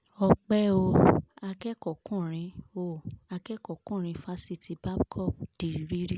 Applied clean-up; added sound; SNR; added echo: none; none; none; none.